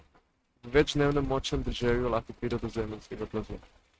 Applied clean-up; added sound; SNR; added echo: neural mask model RNNoise.